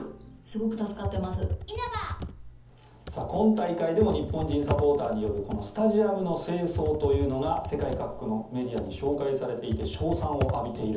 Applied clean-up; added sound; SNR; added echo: none; Computer keyboard; 7 dB; reverberation time 0.7 s.